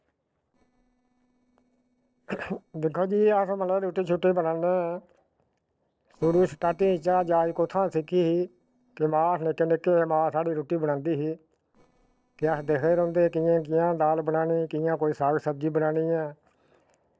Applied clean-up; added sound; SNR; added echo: neural separator model SepFormer DNS4.